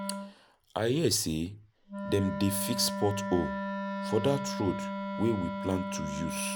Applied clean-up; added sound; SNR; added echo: none; Wind instrument, woodwind instrument; 4 dB; none.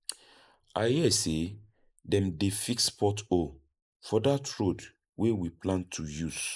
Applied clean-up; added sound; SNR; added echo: neural mask model Resemble Enhance denoiser.